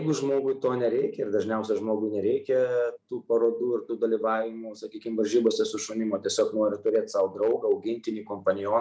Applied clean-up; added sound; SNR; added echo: none; none; none; none.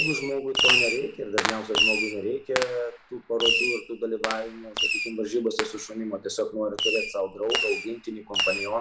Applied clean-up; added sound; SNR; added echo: none; Fireworks; -1 dB; none.